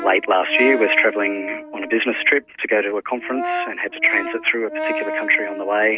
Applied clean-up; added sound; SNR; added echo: none; Brass instrument; 9 dB; none.